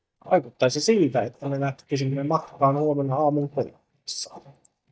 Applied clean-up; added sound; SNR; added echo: neural mask model DeepFilterNet 3.